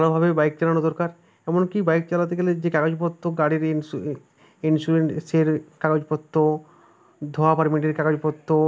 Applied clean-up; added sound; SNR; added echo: none; none; none; none.